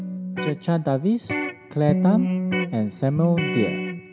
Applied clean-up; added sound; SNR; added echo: none; Electric guitar; 3 dB; none.